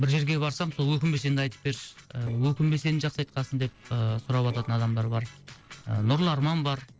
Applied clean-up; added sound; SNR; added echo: neural separator model SepFormer DNS4.